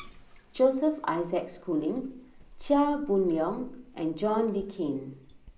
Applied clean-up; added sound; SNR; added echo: none; Bathtub (filling or washing); 19 dB; reverberation time 0.5 s.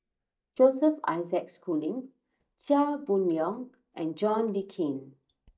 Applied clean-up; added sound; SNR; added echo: neural mask model DeepFilterNet 3.